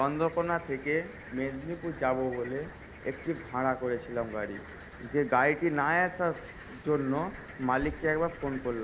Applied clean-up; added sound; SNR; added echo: none; Cricket; 12 dB; none.